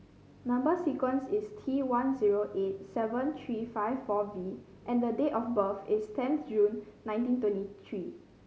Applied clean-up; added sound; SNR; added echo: none; none; none; none.